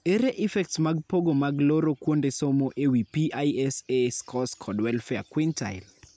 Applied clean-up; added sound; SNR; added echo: none; none; none; none.